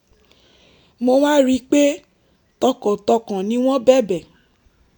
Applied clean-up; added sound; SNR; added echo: none; none; none; none.